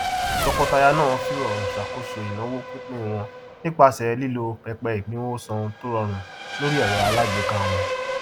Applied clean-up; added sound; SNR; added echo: none; Race car, auto racing / Accelerating, revving, vroom; 4 dB; none.